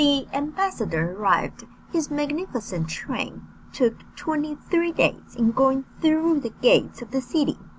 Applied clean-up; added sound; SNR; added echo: none; none; none; none.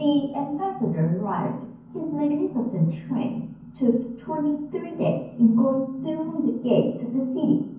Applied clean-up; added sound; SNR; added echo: none; none; none; reverberation time 0.9 s.